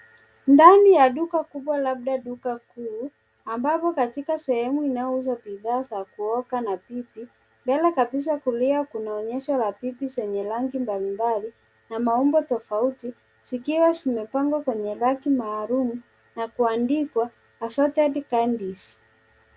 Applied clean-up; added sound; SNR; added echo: none; none; none; none.